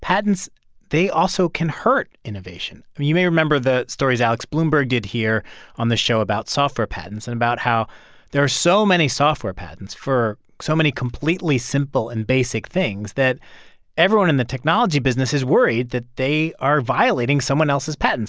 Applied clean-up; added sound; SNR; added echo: none; none; none; none.